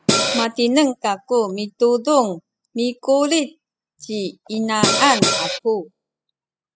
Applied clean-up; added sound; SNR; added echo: classical method spectral subtraction.